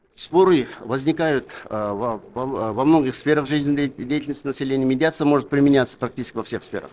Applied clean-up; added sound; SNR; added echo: neural separator model SepFormer DNS4.